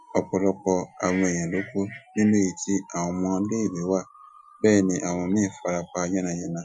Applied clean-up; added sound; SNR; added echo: classical method Wiener filter.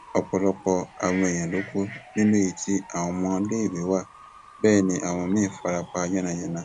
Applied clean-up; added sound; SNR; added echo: none; Bird / Fowl; 19 dB; none.